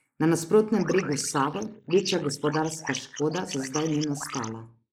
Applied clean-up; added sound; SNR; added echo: neural mask model Resemble Enhance denoiser.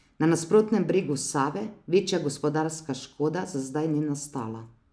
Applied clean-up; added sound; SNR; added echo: none; none; none; none.